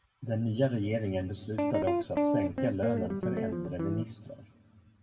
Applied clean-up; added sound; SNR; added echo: none; Guitar; -2 dB; reverberation time 1.2 s.